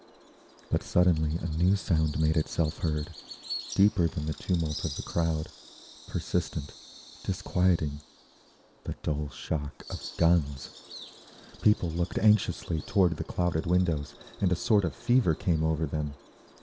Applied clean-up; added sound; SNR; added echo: none; Bird vocalization, bird call, bird song; 19 dB; none.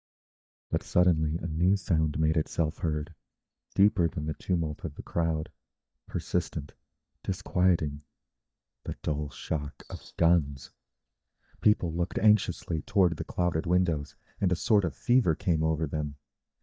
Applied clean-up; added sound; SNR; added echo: neural mask model DeepFilterNet 3.